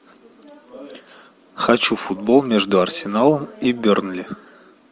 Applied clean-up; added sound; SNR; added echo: none; none; none; none.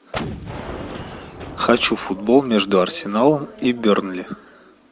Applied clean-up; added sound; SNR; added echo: none; Gunshot, gunfire; 15 dB; none.